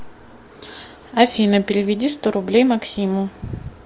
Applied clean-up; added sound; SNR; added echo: none; none; none; none.